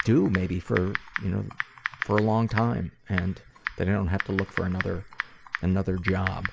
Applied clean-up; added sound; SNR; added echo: none; Typing; 9 dB; none.